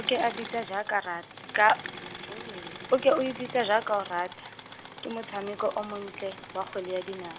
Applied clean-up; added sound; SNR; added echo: none; Engine / Mechanisms; 14 dB; none.